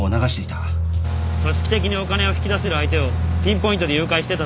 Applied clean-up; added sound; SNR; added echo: none; none; none; none.